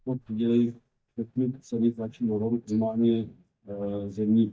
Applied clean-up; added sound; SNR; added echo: neural mask model DeepFilterNet 3.